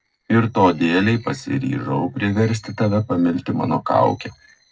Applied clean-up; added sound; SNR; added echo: neural separator model SepFormer DNS4.